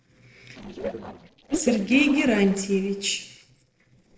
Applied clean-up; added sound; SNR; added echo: neural separator model SepFormer DNS4.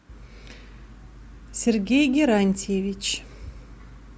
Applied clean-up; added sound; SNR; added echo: none; none; none; none.